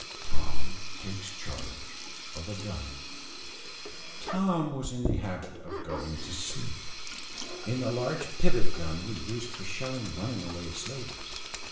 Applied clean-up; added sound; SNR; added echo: none; Sink (filling or washing); 14 dB; reverberation time 0.7 s.